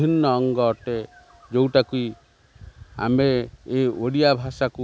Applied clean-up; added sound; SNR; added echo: none; none; none; none.